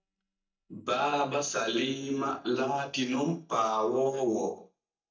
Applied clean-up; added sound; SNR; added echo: neural mask model DeepFilterNet 3.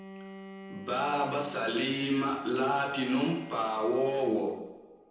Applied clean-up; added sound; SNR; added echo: none; Bowed string instrument; 18 dB; reverberation time 0.9 s.